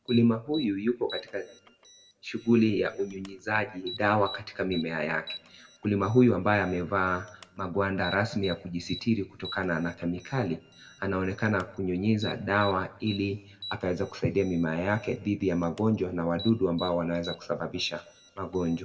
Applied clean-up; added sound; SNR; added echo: none; Alarm; 18 dB; reverberation time 0.6 s.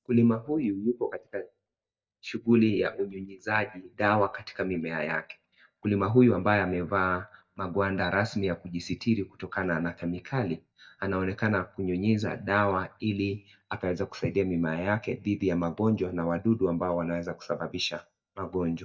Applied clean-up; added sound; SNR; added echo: neural mask model DeepFilterNet 3.